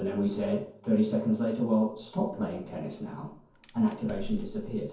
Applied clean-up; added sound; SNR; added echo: none; Fire; 16 dB; reverberation time 0.6 s.